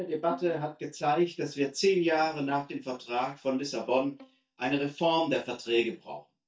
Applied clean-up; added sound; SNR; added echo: neural mask model DeepFilterNet 3.